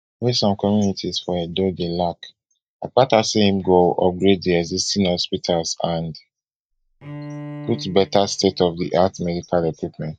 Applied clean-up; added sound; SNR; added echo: neural mask model DeepFilterNet 3.